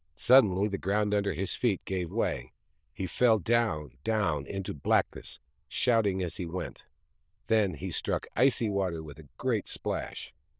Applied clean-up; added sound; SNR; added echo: neural diffusion model UNIVERSE++.